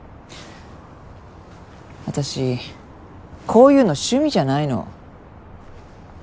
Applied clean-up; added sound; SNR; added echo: none; none; none; none.